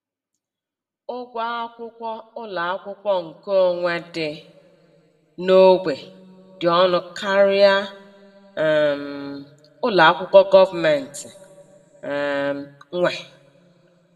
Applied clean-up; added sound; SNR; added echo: none; none; none; reverberation time 1.5 s.